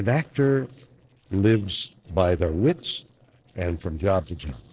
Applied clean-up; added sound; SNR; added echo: neural separator model SepFormer DNS4.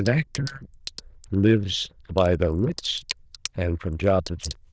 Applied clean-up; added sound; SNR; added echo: neural diffusion model UNIVERSE++.